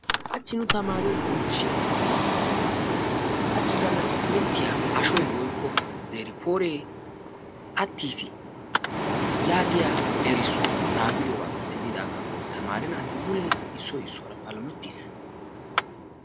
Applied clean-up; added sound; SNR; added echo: none; Mechanical fan; -4 dB; none.